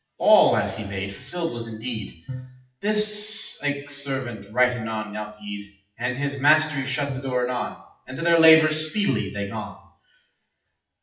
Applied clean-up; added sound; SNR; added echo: classical method WPE with log-MMSE.